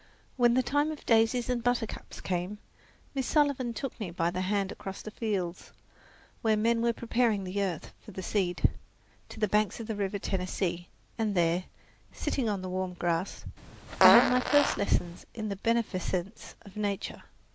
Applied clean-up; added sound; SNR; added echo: none; Fart; -2 dB; none.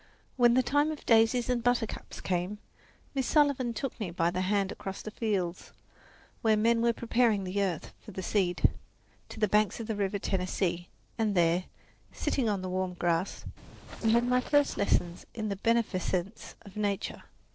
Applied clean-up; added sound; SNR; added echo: neural separator model SepFormer DNS4.